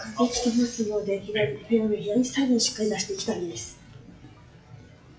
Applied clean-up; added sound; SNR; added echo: classical method WPE with log-MMSE.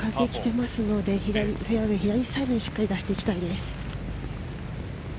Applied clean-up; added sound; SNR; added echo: none; none; none; none.